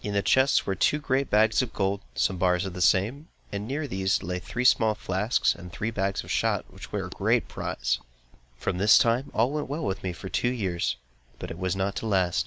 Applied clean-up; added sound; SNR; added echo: none; none; none; none.